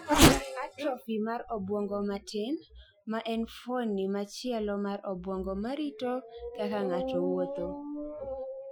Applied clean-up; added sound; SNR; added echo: classical method Wiener filter.